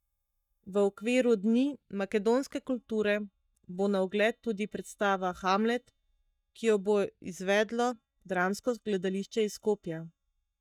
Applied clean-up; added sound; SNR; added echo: neural mask model DeepFilterNet 3.